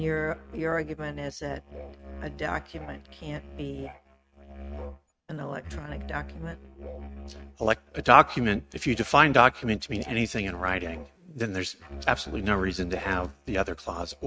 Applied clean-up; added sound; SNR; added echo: neural mask model RNNoise.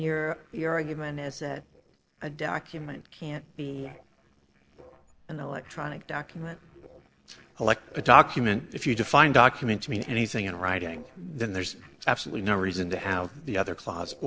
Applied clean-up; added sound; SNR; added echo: neural separator model SepFormer DNS4.